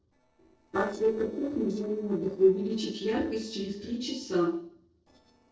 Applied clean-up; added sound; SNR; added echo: neural separator model SepFormer DNS4.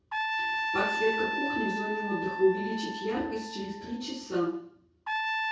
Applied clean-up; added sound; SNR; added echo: none; Trumpet; 2 dB; reverberation time 0.6 s.